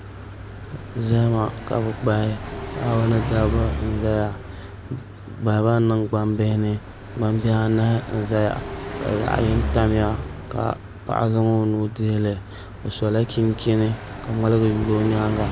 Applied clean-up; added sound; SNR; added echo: none; Car passing by; 10 dB; none.